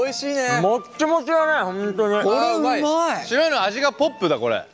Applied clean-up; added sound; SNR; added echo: none; none; none; none.